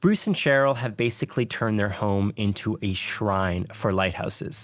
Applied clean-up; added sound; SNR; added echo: none; none; none; none.